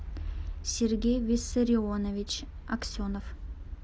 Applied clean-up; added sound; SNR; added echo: none; none; none; none.